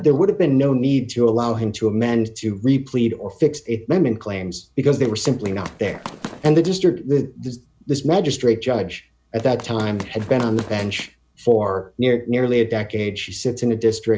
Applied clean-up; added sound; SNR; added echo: none; Run; 15 dB; none.